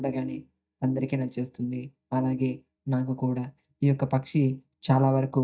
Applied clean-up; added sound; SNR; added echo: neural mask model DeepFilterNet 3.